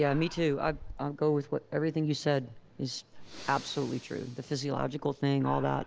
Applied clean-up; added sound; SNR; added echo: none; Breathing; 16 dB; none.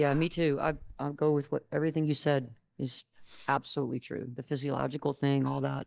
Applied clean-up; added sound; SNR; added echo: neural mask model DeepFilterNet 3.